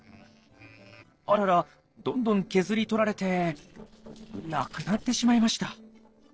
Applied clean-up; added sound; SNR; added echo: neural separator model SepFormer DNS4.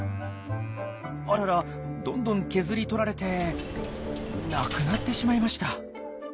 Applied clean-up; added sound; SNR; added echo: none; Coin (dropping); 7 dB; none.